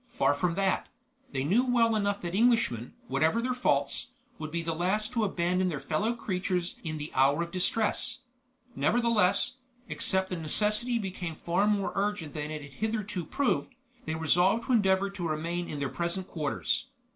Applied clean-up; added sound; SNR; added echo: none; none; none; none.